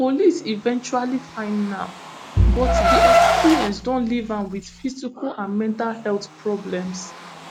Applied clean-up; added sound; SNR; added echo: none; Car + Bowed string instrument; -1 dB; none.